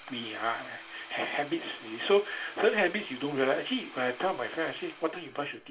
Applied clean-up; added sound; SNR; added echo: none; Tools / Domestic sounds, home sounds; 18 dB; reverberation time 0.2 s.